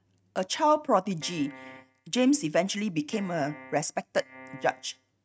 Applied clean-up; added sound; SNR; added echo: neural mask model RNNoise.